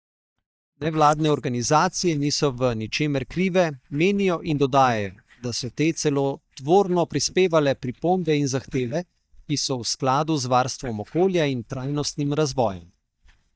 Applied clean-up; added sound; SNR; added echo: neural mask model DeepFilterNet 3.